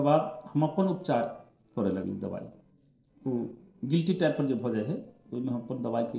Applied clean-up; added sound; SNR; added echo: neural separator model SepFormer DNS4.